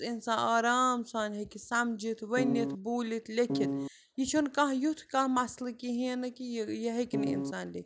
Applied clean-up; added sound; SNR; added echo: none; Piano; 0 dB; none.